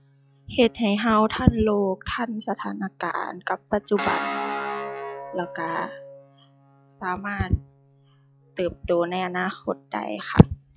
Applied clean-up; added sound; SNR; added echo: classical method log-MMSE.